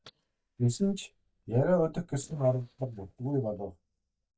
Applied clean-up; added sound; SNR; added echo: neural mask model DeepFilterNet 3.